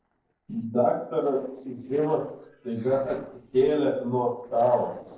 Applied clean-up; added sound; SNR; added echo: neural separator model SepFormer DNS4.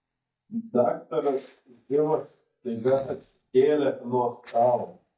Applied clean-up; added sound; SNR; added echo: neural mask model DeepFilterNet 3.